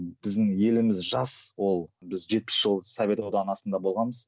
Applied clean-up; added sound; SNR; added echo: none; none; none; none.